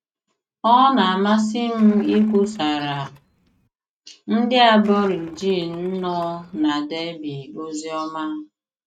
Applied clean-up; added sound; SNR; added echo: neural mask model RNNoise.